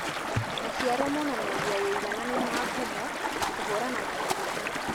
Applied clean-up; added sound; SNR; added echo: none; Stream; -3 dB; none.